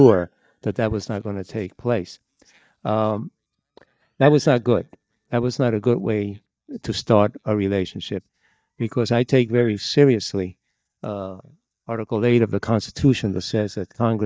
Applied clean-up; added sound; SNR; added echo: neural mask model DeepFilterNet 3.